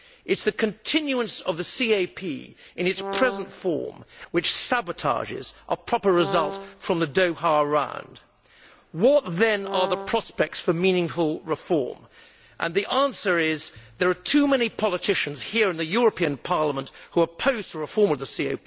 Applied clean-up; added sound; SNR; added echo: none; Brass instrument; 8 dB; none.